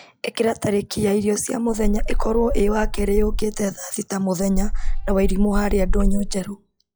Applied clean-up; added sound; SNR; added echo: classical method log-MMSE.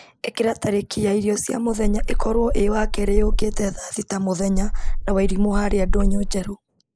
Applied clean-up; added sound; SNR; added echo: neural mask model Resemble Enhance denoiser.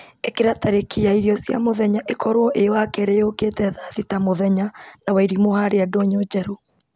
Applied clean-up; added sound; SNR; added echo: none; none; none; none.